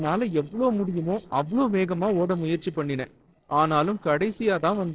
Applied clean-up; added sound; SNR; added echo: neural separator model SepFormer DNS4.